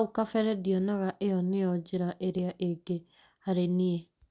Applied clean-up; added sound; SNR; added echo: none; none; none; none.